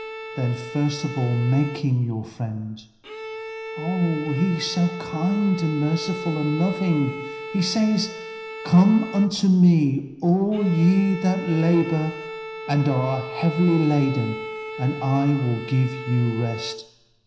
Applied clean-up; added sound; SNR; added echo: none; Bowed string instrument; 12 dB; reverberation time 0.9 s.